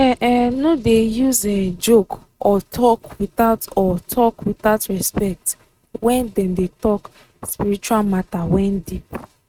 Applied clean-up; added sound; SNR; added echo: neural mask model RNNoise.